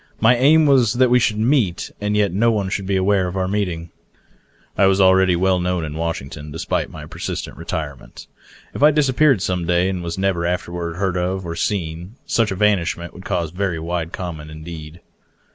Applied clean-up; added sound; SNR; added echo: none; none; none; none.